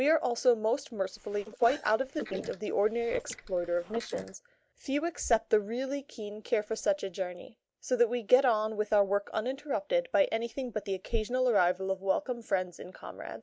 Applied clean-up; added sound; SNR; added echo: neural mask model Resemble Enhance denoiser.